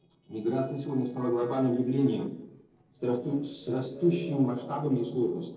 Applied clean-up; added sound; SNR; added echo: neural separator model SepFormer DNS4.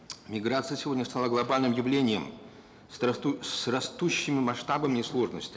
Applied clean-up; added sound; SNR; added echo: none; none; none; none.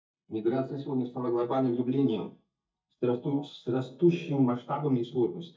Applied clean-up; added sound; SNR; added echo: neural mask model DeepFilterNet 3.